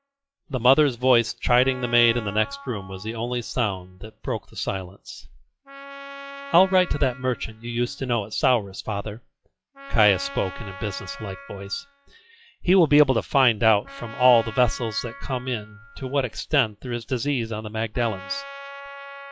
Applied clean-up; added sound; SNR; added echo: classical method log-MMSE.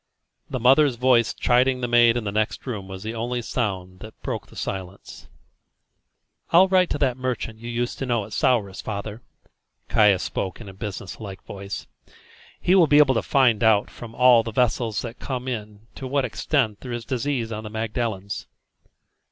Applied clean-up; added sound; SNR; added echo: none; none; none; none.